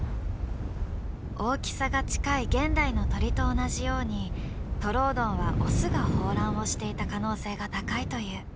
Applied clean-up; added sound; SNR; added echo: none; none; none; none.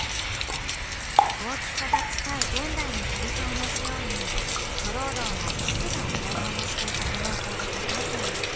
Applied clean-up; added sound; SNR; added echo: none; Rain + Water tap, faucet; -5 dB; none.